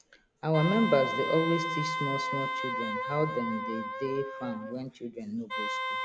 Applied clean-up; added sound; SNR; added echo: none; Wind instrument, woodwind instrument; 3 dB; none.